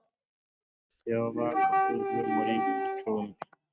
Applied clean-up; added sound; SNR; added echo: neural mask model RNNoise.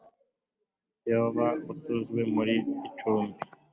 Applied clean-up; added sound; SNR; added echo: none; none; none; none.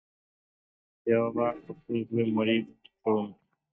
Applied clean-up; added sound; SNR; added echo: neural mask model DeepFilterNet 3.